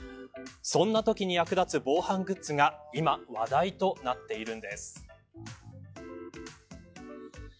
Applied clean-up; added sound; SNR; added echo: classical method log-MMSE.